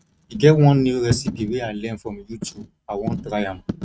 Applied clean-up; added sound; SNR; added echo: neural mask model RNNoise.